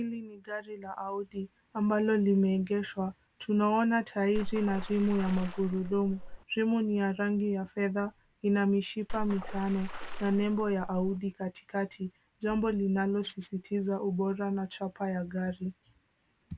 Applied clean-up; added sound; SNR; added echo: none; Water / Splash, splatter; 7 dB; none.